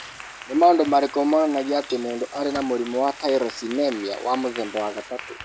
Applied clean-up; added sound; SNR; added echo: none; Sink (filling or washing) / Water tap, faucet + Applause / Clapping; 15 dB; none.